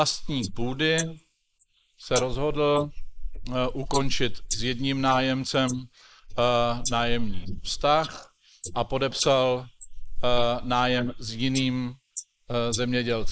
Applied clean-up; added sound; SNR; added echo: neural mask model Resemble Enhance denoiser.